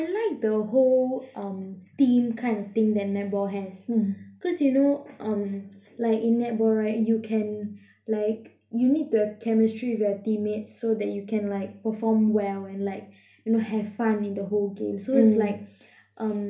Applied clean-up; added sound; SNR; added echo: none; none; none; reverberation time 0.3 s.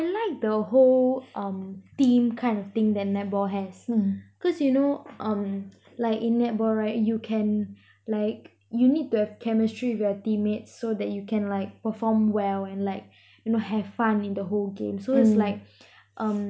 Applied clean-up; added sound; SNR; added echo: none; none; none; none.